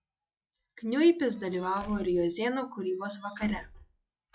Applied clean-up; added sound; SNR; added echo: classical method log-MMSE.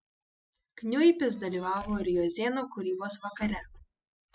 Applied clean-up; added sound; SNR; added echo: classical method spectral subtraction.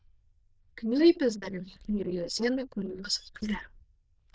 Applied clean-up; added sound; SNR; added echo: neural diffusion model UNIVERSE++.